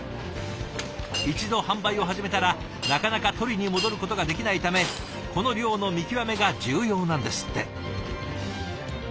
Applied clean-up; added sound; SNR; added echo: none; Shatter; 13 dB; none.